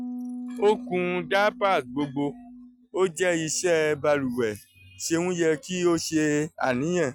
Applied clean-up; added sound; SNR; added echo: neural mask model RNNoise.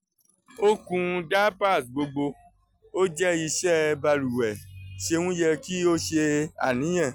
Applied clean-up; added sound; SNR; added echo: none; none; none; none.